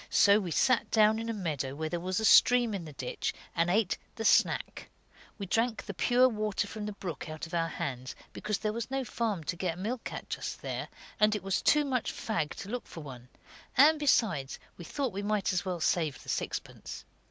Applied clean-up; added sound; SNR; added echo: none; none; none; none.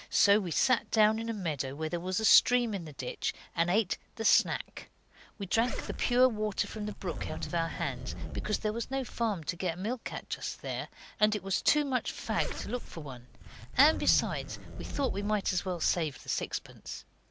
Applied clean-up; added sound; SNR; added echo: none; Zipper (clothing); 6 dB; none.